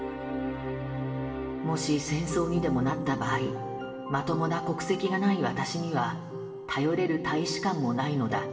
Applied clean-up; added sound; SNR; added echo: none; none; none; reverberation time 1.7 s.